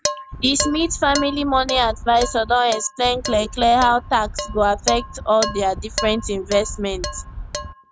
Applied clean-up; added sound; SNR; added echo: none; Dishes, pots, and pans + Wind; 9 dB; none.